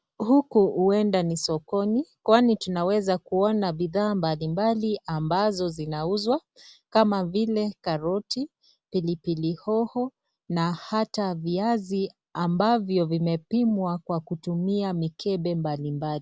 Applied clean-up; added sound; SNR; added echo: none; none; none; none.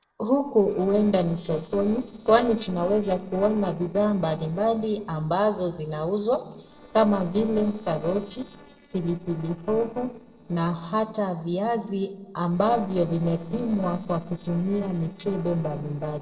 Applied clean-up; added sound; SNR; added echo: neural separator model SepFormer DNS4.